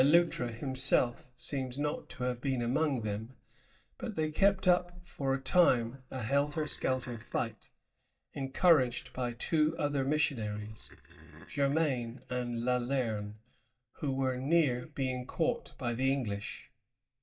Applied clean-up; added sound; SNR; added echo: neural mask model DeepFilterNet 3.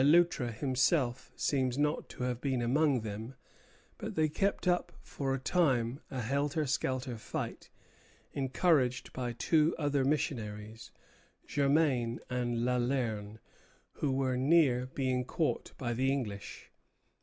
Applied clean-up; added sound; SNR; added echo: none; none; none; none.